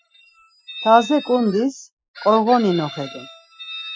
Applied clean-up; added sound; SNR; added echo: classical method Wiener filter.